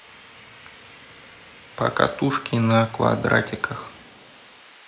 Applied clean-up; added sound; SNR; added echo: neural mask model Resemble Enhance denoiser.